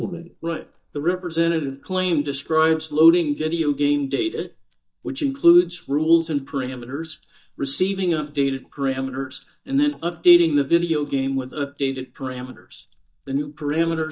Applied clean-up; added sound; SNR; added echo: neural mask model DeepFilterNet 3.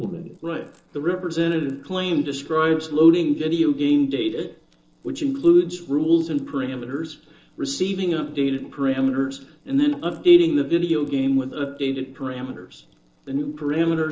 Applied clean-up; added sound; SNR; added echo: neural separator model SepFormer DNS4.